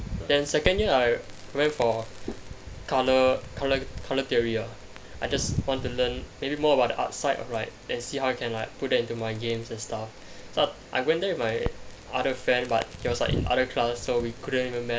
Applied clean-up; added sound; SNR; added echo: none; Crackle; 15 dB; none.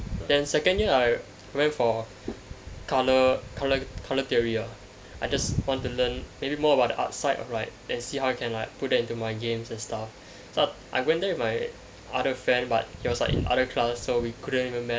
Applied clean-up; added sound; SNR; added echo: none; none; none; none.